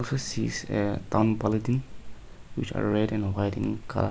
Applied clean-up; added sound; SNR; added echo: none; none; none; none.